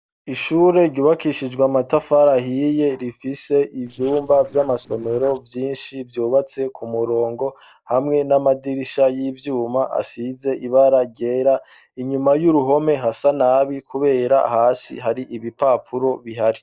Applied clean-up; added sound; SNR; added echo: neural separator model SepFormer DNS4.